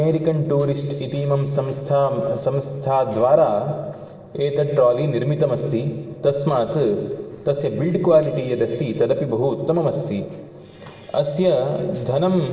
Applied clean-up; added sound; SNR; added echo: neural separator model SepFormer DNS4.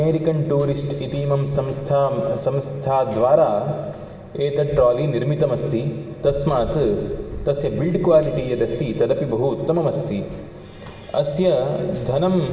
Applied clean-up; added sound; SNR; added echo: none; Run; 19 dB; reverberation time 2.4 s.